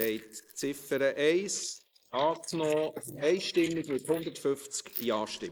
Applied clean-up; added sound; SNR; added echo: neural mask model Resemble Enhance denoiser.